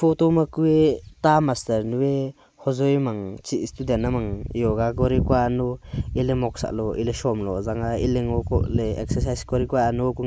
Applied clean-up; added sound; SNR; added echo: none; none; none; none.